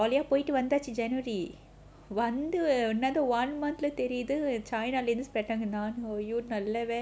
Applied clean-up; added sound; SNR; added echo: none; none; none; none.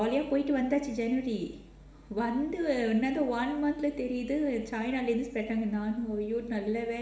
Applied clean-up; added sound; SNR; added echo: none; none; none; reverberation time 0.7 s.